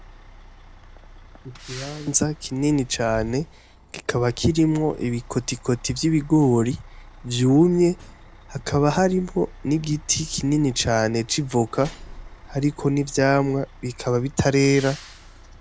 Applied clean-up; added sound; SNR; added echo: none; Truck; 19 dB; none.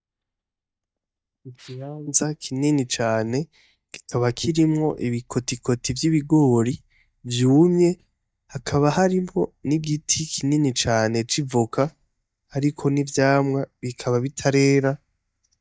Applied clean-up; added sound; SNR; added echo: neural mask model DeepFilterNet 3.